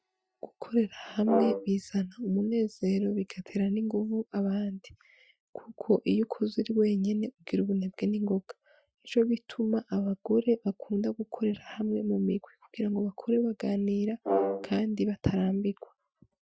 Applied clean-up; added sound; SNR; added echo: classical method Wiener filter.